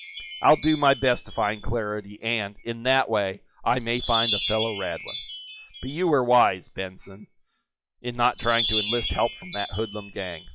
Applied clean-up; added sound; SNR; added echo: classical method log-MMSE.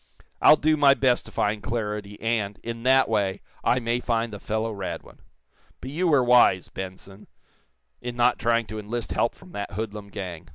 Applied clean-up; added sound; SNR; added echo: none; none; none; none.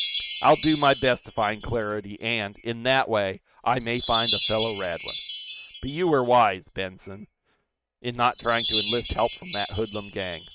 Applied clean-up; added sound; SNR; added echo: neural mask model RNNoise.